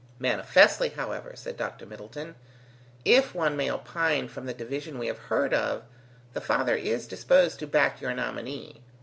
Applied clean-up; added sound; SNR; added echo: none; none; none; none.